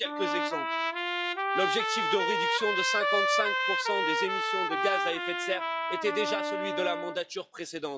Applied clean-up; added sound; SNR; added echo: classical method log-MMSE.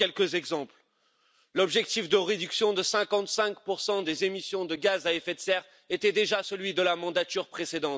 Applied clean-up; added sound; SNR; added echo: none; none; none; none.